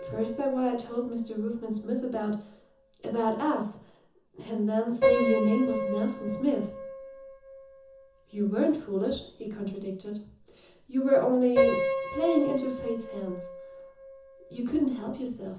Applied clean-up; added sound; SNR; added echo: none; Piano; 5 dB; reverberation time 0.6 s.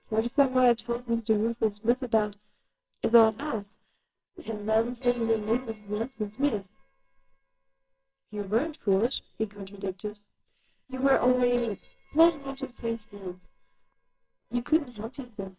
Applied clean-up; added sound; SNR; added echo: neural separator model SepFormer WHAMR!.